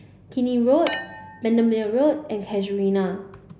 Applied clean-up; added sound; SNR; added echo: none; Chink, clink; 10 dB; none.